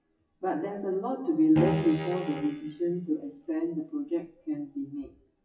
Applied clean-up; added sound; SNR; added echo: classical method WPE with log-MMSE.